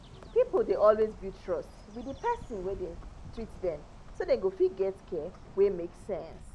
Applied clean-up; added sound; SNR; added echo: none; Bird; 16 dB; none.